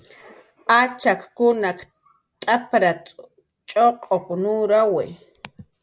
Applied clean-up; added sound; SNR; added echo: none; none; none; none.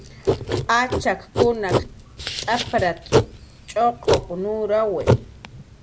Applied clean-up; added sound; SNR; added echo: none; Writing; 0 dB; none.